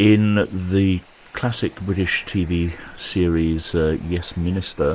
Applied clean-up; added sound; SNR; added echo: neural mask model Resemble Enhance denoiser.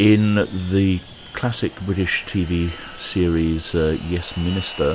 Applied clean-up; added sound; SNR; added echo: none; Fixed-wing aircraft, airplane; 18 dB; none.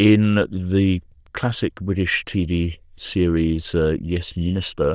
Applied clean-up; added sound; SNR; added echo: neural diffusion model UNIVERSE++.